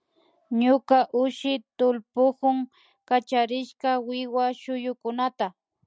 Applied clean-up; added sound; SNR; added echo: none; none; none; none.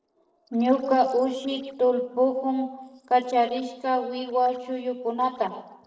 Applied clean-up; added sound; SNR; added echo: neural separator model SepFormer DNS4.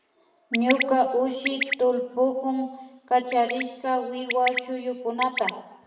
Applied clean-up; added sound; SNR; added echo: none; Bird; 9 dB; reverberation time 1.1 s.